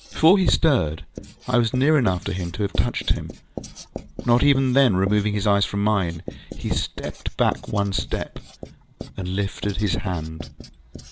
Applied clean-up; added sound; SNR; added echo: none; Writing; 16 dB; none.